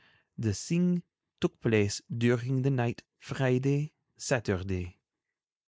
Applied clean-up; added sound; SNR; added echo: neural mask model Resemble Enhance denoiser.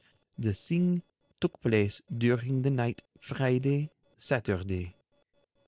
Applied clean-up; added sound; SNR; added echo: neural separator model SepFormer DNS4.